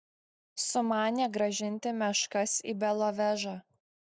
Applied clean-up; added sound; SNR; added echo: none; none; none; none.